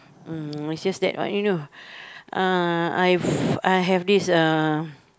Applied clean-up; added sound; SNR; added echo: none; none; none; none.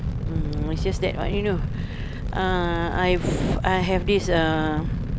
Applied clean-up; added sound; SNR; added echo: none; Fire; 1 dB; none.